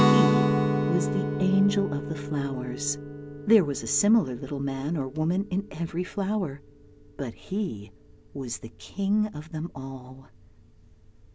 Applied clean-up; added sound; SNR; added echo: none; Guitar; 2 dB; none.